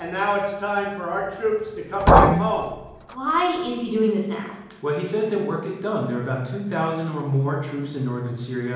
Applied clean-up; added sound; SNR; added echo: none; Liquid; -4 dB; reverberation time 1.0 s.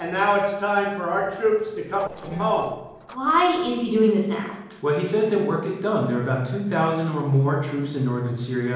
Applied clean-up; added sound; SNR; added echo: neural separator model SepFormer DNS4.